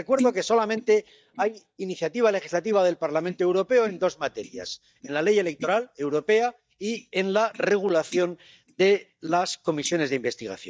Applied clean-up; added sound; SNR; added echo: neural mask model DeepFilterNet 3.